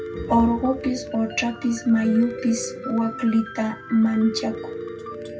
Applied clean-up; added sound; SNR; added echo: none; Piano; 11 dB; reverberation time 0.4 s.